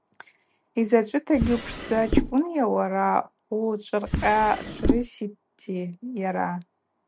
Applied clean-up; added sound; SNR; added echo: none; Drawer open or close; 1 dB; none.